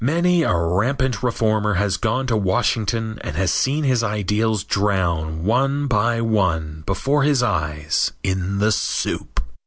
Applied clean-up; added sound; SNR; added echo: none; none; none; none.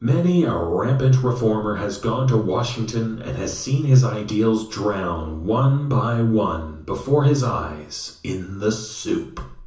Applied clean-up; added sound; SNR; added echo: none; none; none; reverberation time 0.7 s.